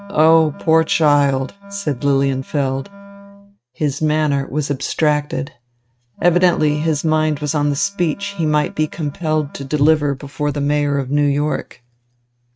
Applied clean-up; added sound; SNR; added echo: neural mask model RNNoise.